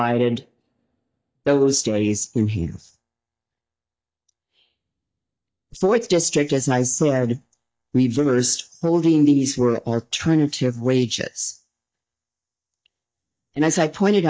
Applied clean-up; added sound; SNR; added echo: neural mask model DeepFilterNet 3.